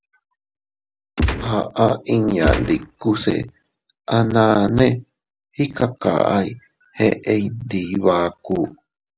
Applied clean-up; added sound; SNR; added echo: none; Gunshot, gunfire; 3 dB; none.